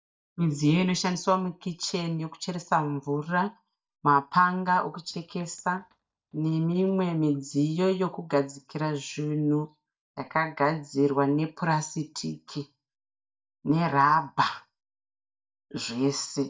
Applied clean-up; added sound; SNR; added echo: neural mask model DeepFilterNet 3.